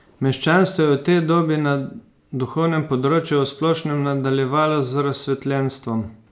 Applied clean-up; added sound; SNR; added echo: none; none; none; none.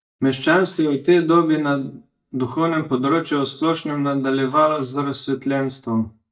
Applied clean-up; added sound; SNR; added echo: neural mask model DeepFilterNet 3.